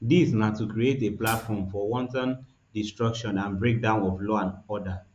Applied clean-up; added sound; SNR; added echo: none; Hi-hat; 12 dB; none.